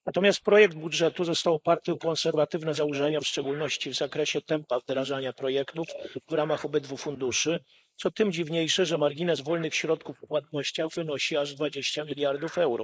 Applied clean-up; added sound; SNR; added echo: neural mask model Resemble Enhance denoiser.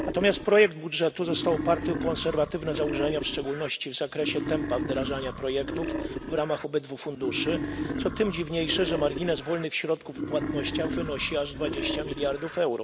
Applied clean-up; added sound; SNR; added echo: none; Wild animals; 6 dB; none.